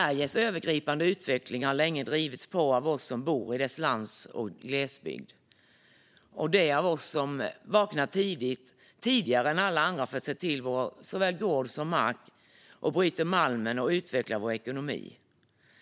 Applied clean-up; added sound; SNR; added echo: none; none; none; none.